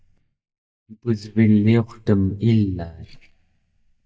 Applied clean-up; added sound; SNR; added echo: neural mask model DeepFilterNet 3.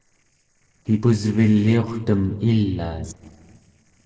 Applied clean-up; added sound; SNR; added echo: neural separator model SepFormer DNS4.